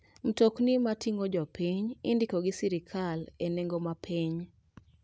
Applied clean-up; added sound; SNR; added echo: none; none; none; none.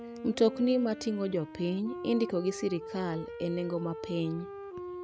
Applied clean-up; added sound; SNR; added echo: none; Wind instrument, woodwind instrument; 11 dB; none.